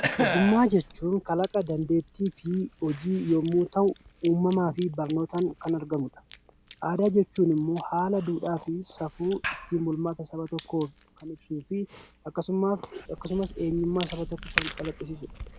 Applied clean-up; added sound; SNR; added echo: none; Chewing, mastication / Cough; 11 dB; none.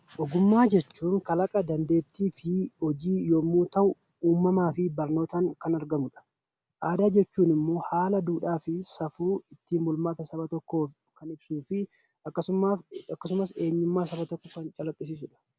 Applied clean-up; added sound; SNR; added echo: none; none; none; none.